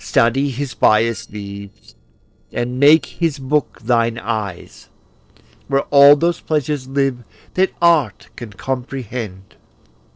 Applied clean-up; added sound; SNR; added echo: neural separator model SepFormer DNS4.